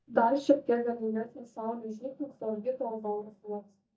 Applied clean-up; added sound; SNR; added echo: neural mask model DeepFilterNet 3.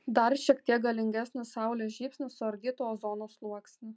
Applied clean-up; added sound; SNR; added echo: none; none; none; none.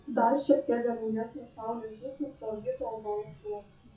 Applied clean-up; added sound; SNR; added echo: classical method WPE with log-MMSE.